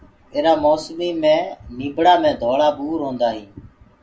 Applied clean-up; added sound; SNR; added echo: none; none; none; reverberation time 0.2 s.